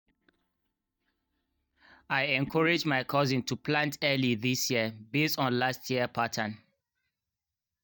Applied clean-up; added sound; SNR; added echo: neural mask model DeepFilterNet 3.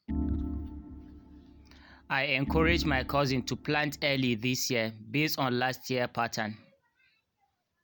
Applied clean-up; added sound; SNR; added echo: none; Organ; 5 dB; none.